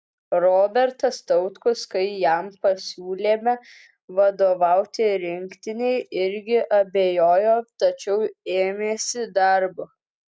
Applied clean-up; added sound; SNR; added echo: none; none; none; none.